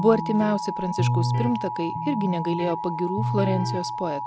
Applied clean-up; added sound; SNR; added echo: none; Electric guitar + Alarm; 2 dB; none.